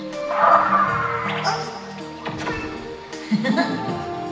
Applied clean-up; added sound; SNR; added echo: none; none; none; reverberation time 1.3 s.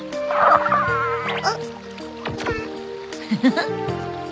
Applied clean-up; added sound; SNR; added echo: none; none; none; none.